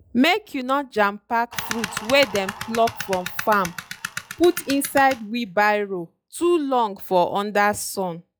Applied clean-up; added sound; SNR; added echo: classical method log-MMSE.